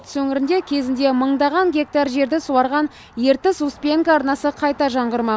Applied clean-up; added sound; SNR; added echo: none; none; none; none.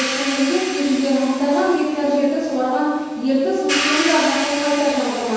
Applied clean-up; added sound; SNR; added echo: none; Hi-hat; 8 dB; reverberation time 1.2 s.